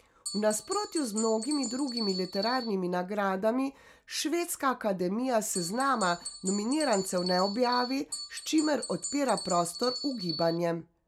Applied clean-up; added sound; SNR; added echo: none; Bell; 9 dB; none.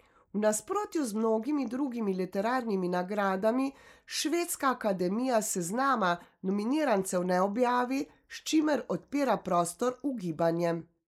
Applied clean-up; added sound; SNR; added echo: neural mask model Resemble Enhance denoiser.